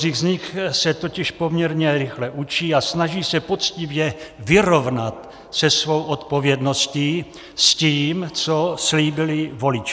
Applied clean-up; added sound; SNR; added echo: none; none; none; none.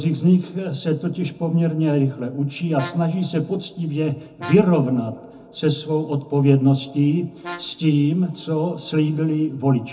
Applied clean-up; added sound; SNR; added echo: none; Brass instrument; 19 dB; reverberation time 0.3 s.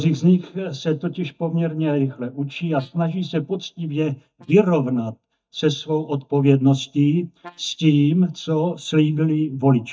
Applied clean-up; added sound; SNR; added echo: neural mask model DeepFilterNet 3.